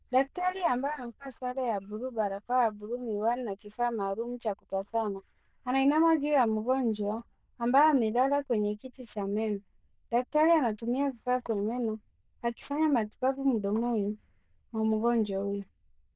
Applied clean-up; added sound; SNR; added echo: neural diffusion model UNIVERSE++.